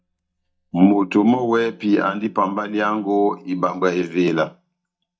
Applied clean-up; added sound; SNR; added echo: neural mask model DeepFilterNet 3.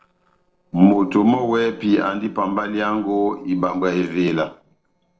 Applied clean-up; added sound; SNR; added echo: neural separator model SepFormer DNS4.